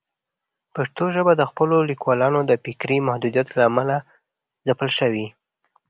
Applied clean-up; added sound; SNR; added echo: none; none; none; none.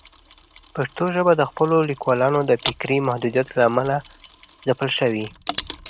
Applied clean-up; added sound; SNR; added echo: none; Mechanisms; 16 dB; none.